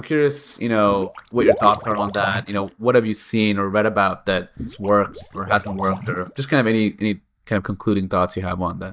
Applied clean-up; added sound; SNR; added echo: neural mask model DeepFilterNet 3.